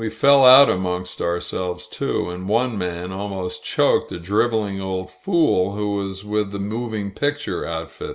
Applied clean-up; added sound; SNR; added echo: none; none; none; none.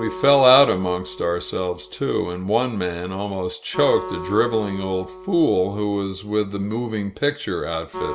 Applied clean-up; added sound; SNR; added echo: none; Acoustic guitar; 15 dB; none.